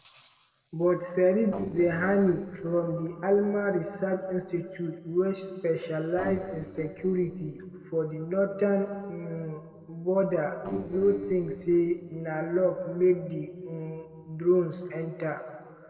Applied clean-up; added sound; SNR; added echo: neural separator model SepFormer DNS4.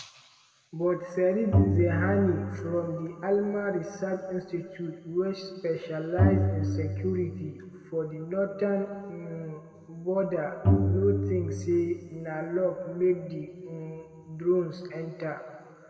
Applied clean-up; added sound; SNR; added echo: none; Bowed string instrument; 0 dB; reverberation time 2.1 s.